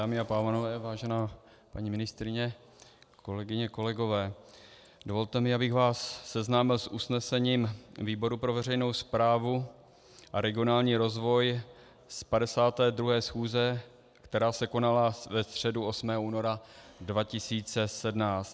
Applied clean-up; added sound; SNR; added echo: none; none; none; none.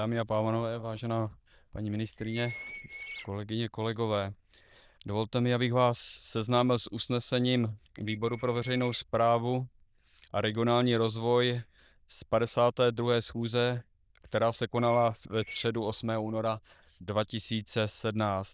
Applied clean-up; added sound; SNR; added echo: neural diffusion model UNIVERSE++.